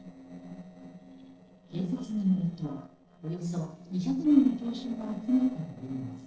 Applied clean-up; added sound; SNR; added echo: neural separator model SepFormer DNS4.